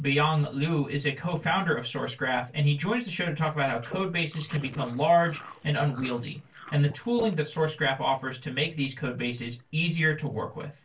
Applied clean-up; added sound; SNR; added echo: neural separator model SepFormer DNS4.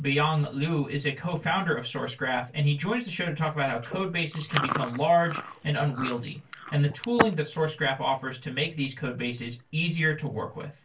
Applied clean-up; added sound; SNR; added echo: none; Chewing, mastication; 10 dB; reverberation time 0.2 s.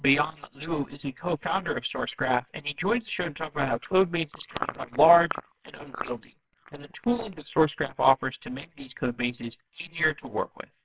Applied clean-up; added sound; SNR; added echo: neural separator model SepFormer WHAMR!.